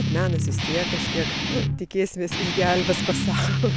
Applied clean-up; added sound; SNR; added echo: none; Guitar; -2 dB; none.